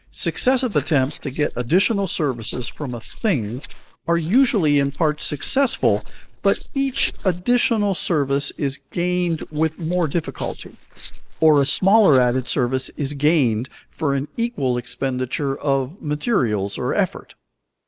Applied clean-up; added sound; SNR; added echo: neural mask model Resemble Enhance denoiser.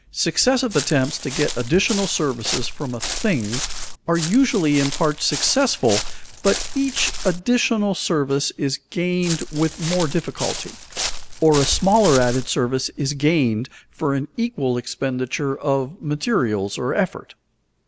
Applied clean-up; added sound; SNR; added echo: none; Walk, footsteps; 7 dB; none.